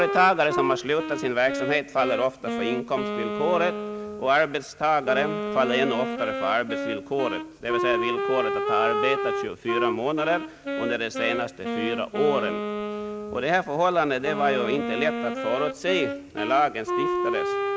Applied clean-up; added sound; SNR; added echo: none; Wind instrument, woodwind instrument; 3 dB; none.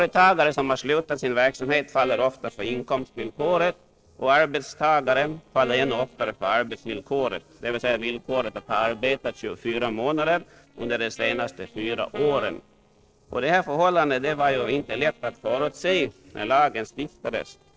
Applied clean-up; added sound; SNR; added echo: neural separator model SepFormer DNS4.